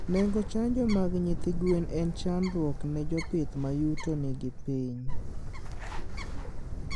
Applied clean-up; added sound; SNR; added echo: none; Bird; 2 dB; none.